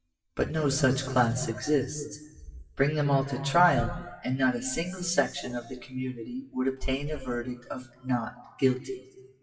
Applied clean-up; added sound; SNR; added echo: classical method WPE with log-MMSE.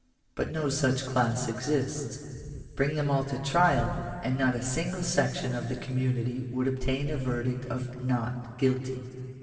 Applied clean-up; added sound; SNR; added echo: none; Wind; 14 dB; reverberation time 2.3 s.